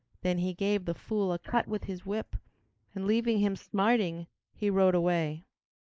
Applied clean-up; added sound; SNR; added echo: neural mask model Resemble Enhance denoiser.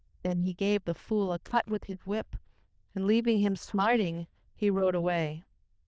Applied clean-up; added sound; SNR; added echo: neural diffusion model UNIVERSE++.